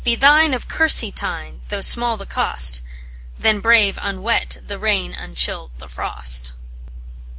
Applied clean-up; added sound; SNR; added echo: none; none; none; none.